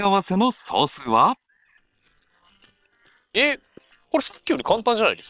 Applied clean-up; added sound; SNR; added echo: neural separator model SepFormer WHAM!.